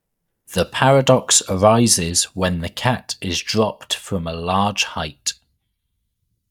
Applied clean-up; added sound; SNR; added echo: neural mask model DeepFilterNet 3.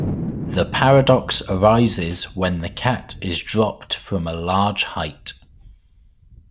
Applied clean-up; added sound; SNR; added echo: none; Thunder + Hi-hat; 12 dB; none.